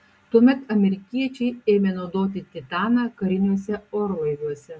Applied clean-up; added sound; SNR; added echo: none; none; none; none.